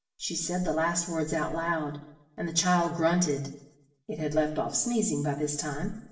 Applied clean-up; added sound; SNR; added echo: none; none; none; reverberation time 0.8 s.